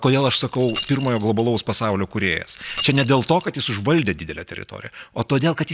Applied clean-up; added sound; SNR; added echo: none; Rattle / Keys jangling; 6 dB; none.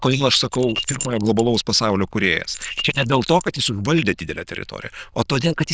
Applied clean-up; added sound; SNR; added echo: neural diffusion model UNIVERSE++.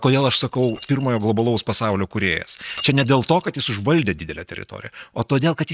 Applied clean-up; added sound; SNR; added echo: neural mask model RNNoise.